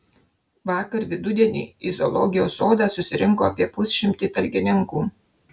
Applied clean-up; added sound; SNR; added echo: none; none; none; none.